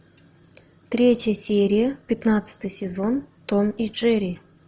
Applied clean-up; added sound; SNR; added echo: none; none; none; none.